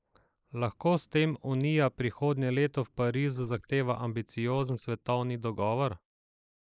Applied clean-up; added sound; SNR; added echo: neural mask model Resemble Enhance denoiser.